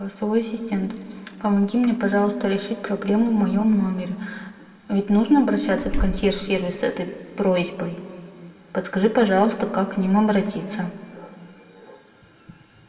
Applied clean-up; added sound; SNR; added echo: none; Slam; 5 dB; reverberation time 1.7 s.